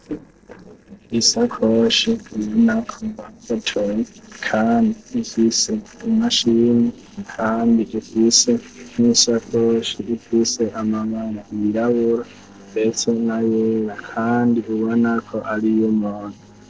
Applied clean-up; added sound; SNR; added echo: neural separator model SepFormer DNS4.